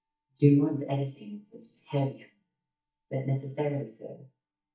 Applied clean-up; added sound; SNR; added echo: neural mask model DeepFilterNet 3.